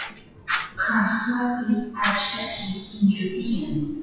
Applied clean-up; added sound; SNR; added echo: classical method WPE with log-MMSE.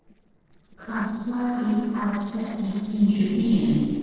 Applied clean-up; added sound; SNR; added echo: neural separator model SepFormer DNS4.